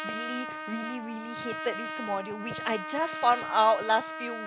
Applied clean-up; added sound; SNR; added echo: none; Trumpet; 7 dB; none.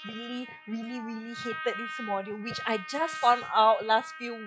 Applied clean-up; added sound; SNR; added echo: classical method log-MMSE.